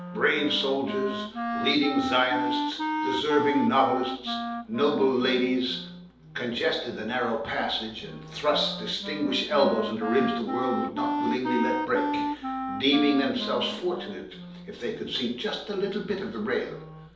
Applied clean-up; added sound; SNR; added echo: none; Wind instrument, woodwind instrument; 6 dB; reverberation time 2.2 s.